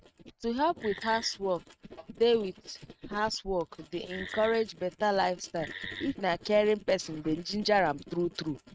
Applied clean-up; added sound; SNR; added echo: neural mask model RNNoise.